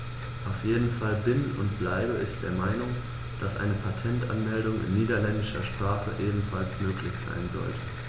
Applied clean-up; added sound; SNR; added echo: none; none; none; none.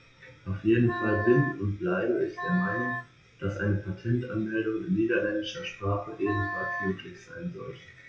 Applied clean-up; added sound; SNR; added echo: classical method WPE with log-MMSE.